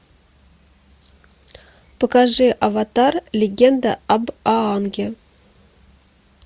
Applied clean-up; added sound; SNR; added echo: none; none; none; none.